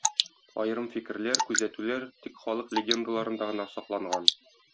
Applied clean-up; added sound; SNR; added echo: none; Drip / Water; 0 dB; none.